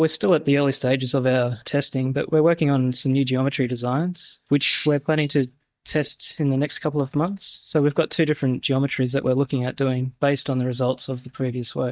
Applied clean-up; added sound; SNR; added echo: neural mask model DeepFilterNet 3.